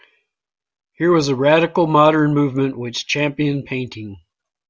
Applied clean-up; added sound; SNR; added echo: none; none; none; none.